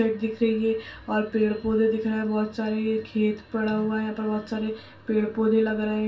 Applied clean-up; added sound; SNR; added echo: none; none; none; reverberation time 0.2 s.